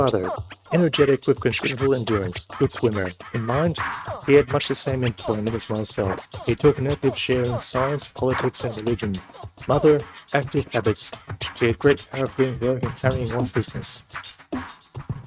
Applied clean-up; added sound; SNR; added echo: neural mask model RNNoise.